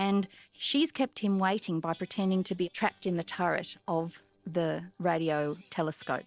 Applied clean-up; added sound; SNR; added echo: neural separator model SepFormer DNS4.